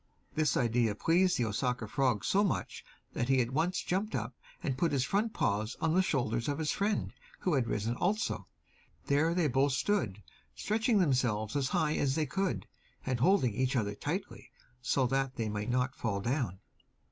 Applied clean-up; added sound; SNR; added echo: none; none; none; none.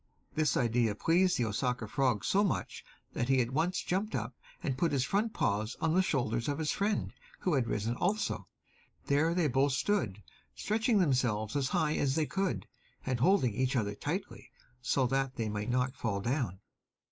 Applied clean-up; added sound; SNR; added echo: neural mask model Resemble Enhance denoiser.